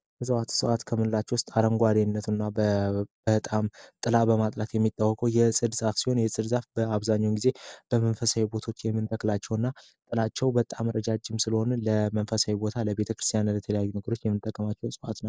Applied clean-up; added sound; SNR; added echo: none; none; none; none.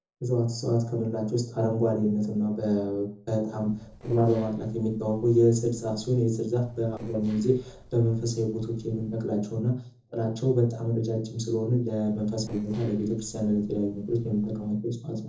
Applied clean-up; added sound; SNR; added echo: neural separator model SepFormer DNS4.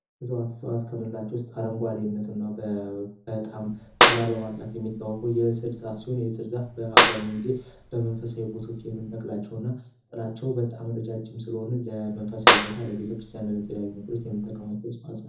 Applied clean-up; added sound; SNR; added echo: none; Clapping; -5 dB; reverberation time 0.5 s.